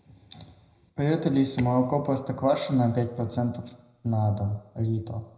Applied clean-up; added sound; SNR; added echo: none; none; none; reverberation time 0.7 s.